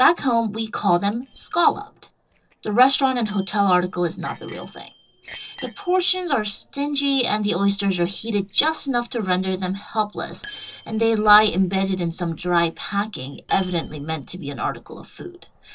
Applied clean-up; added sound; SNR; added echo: neural separator model SepFormer DNS4.